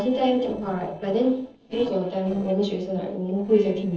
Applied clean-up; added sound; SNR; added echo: neural separator model SepFormer DNS4.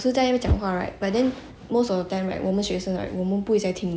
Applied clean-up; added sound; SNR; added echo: none; none; none; none.